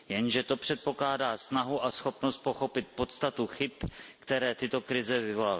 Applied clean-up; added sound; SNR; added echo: none; none; none; none.